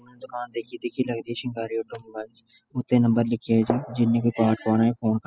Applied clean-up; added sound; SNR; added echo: classical method spectral subtraction.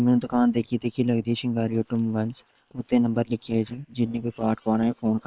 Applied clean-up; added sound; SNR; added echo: neural separator model SepFormer WHAM!.